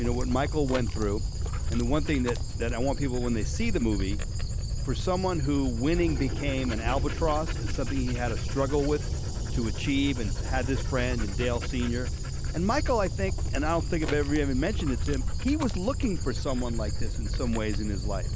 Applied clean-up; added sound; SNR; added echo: none; Dog; -1 dB; none.